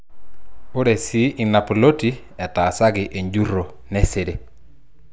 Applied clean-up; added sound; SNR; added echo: none; none; none; none.